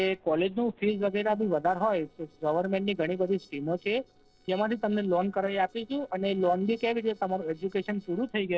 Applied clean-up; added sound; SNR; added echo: neural separator model SepFormer DNS4.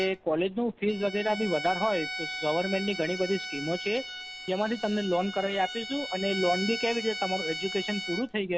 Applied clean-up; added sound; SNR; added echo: none; Bowed string instrument; 8 dB; none.